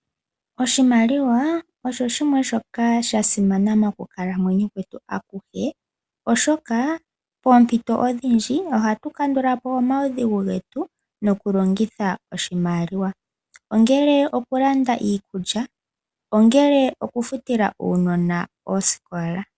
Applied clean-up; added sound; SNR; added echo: none; none; none; none.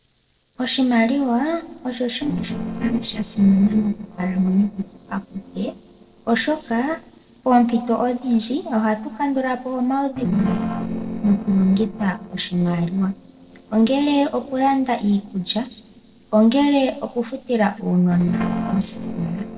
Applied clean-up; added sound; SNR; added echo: neural separator model SepFormer DNS4.